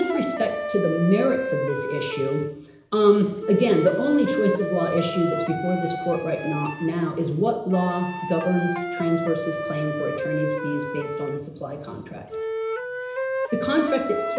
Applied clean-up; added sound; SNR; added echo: none; Wind instrument, woodwind instrument; 6 dB; reverberation time 0.8 s.